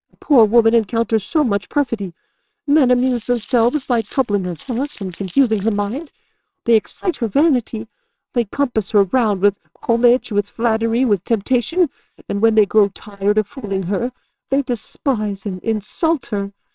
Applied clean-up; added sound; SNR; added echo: neural separator model SepFormer WHAMR!.